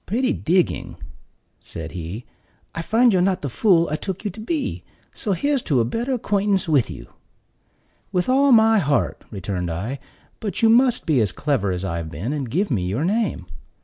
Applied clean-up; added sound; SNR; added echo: none; none; none; none.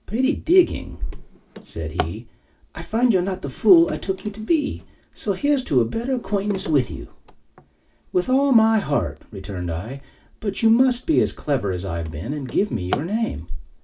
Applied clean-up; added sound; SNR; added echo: none; Drawer open or close; 17 dB; reverberation time 0.2 s.